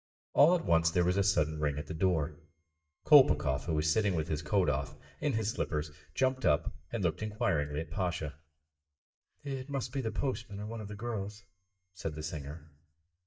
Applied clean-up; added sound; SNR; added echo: neural mask model DeepFilterNet 3.